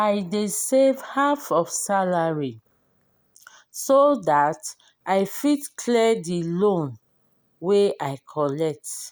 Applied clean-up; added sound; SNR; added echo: none; none; none; none.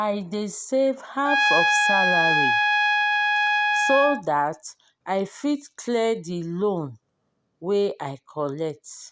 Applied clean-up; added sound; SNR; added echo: none; Trumpet; -5 dB; none.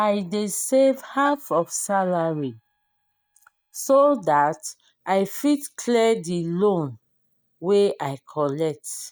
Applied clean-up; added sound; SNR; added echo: neural mask model DeepFilterNet 3.